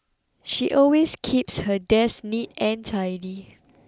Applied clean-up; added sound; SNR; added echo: none; none; none; none.